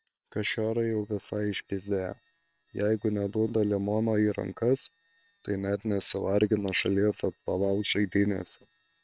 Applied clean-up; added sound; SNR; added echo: neural separator model SepFormer WHAM!.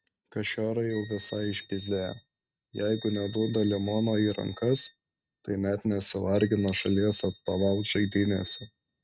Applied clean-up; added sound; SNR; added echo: neural mask model RNNoise.